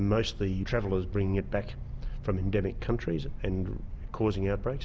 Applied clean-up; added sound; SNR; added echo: none; none; none; none.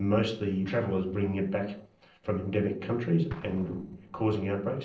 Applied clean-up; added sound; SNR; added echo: neural separator model SepFormer DNS4.